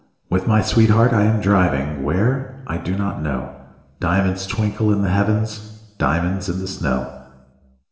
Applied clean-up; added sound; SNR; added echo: none; none; none; reverberation time 1.0 s.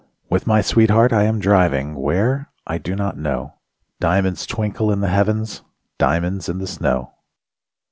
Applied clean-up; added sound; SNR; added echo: none; none; none; none.